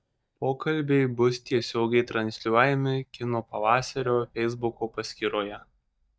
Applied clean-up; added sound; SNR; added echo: neural mask model DeepFilterNet 3.